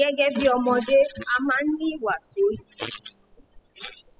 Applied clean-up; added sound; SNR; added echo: classical method spectral subtraction.